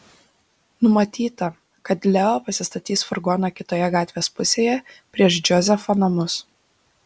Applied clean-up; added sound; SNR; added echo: none; none; none; none.